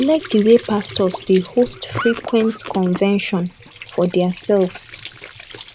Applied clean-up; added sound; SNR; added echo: none; Squeak / Trickle, dribble / Sink (filling or washing); 15 dB; none.